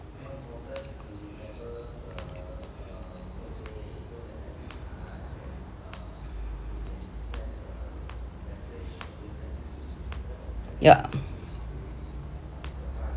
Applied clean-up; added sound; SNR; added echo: none; none; none; none.